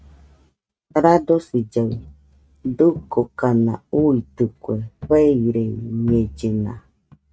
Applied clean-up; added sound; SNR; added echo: neural mask model RNNoise.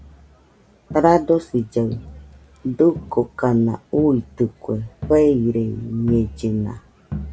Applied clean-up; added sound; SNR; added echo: none; Crowd; 16 dB; none.